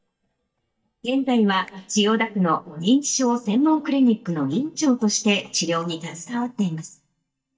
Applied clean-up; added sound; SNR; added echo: neural mask model DeepFilterNet 3.